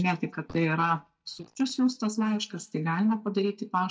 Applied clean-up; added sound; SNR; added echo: neural mask model DeepFilterNet 3.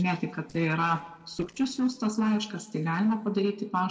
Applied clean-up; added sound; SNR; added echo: neural separator model SepFormer DNS4.